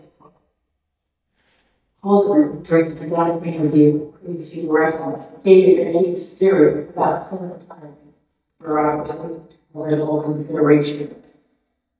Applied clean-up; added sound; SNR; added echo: neural mask model DeepFilterNet 3.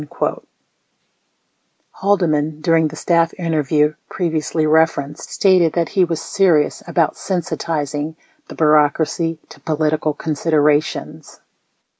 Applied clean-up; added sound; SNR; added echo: none; none; none; none.